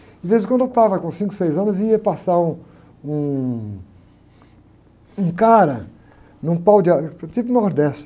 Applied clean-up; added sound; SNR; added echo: none; none; none; none.